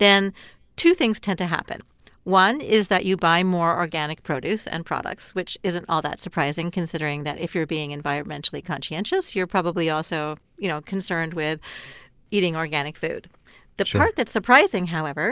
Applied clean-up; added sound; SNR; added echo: none; none; none; none.